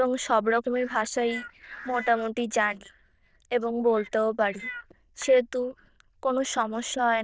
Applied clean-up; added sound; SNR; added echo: neural diffusion model UNIVERSE++.